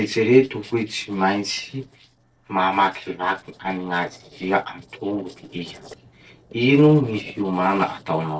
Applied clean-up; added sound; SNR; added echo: neural separator model SepFormer DNS4.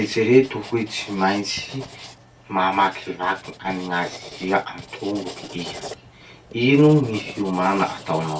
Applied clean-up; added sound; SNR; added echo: none; Writing; 17 dB; reverberation time 0.2 s.